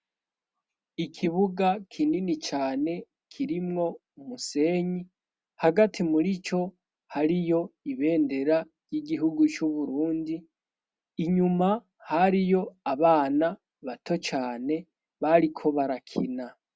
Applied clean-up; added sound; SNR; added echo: none; none; none; none.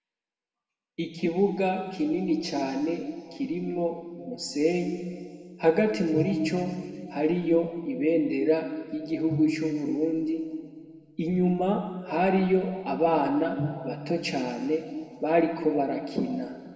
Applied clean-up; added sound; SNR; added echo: none; Bowed string instrument; 13 dB; reverberation time 1.9 s.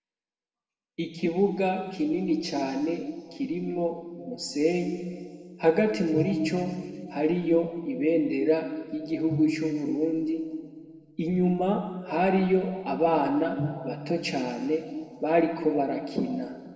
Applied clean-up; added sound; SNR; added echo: neural separator model SepFormer DNS4.